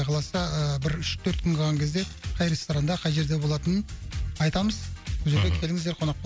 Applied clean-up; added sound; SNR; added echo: none; none; none; none.